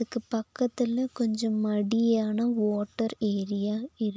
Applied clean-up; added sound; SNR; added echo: none; none; none; none.